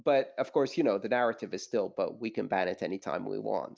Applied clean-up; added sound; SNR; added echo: none; none; none; none.